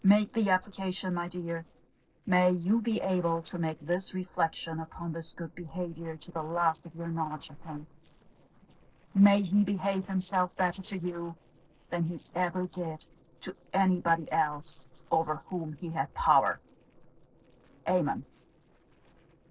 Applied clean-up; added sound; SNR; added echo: neural separator model SepFormer DNS4.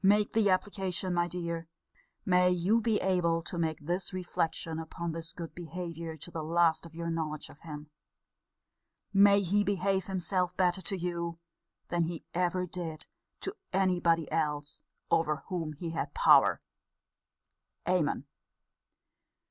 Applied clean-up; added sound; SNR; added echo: none; none; none; none.